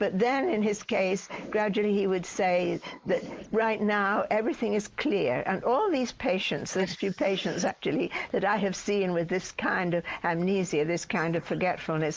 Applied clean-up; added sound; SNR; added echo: neural mask model Resemble Enhance denoiser.